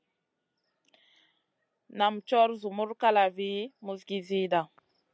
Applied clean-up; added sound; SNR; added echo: none; none; none; none.